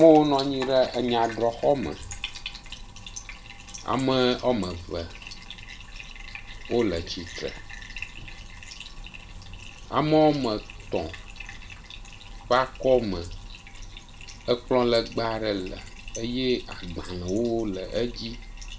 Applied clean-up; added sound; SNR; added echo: none; Bathtub (filling or washing); 13 dB; none.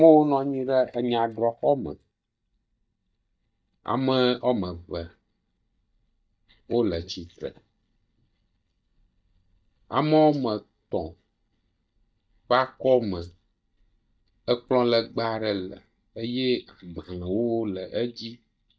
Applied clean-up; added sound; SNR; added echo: neural mask model DeepFilterNet 3.